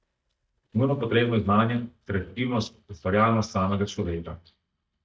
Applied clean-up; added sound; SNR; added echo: neural mask model DeepFilterNet 3.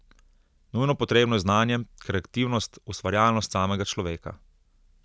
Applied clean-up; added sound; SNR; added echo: none; none; none; none.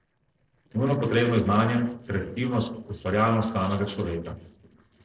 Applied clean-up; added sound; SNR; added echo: neural separator model SepFormer DNS4.